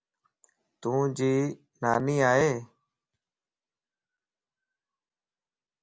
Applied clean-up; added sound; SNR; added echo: none; none; none; none.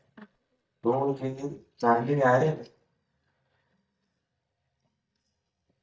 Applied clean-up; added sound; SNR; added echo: neural mask model DeepFilterNet 3.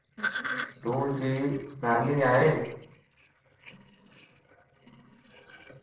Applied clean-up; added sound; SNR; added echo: neural separator model SepFormer DNS4.